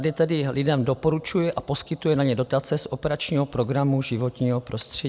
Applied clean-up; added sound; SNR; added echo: none; none; none; none.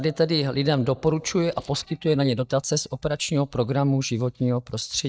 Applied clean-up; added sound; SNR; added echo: neural mask model DeepFilterNet 3.